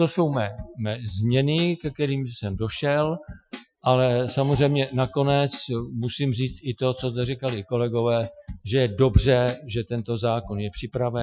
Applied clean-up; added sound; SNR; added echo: classical method Wiener filter.